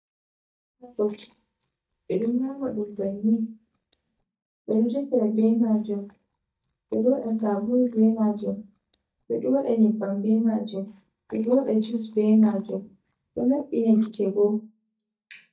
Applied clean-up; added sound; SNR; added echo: neural mask model DeepFilterNet 3.